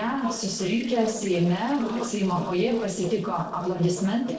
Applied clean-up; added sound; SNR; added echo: neural separator model SepFormer DNS4.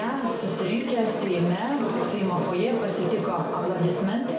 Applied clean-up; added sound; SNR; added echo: none; Toilet flush / Water; 18 dB; reverberation time 0.6 s.